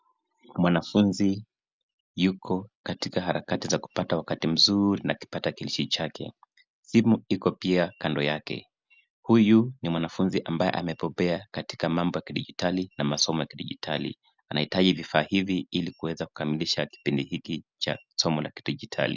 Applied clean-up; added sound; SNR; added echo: none; none; none; none.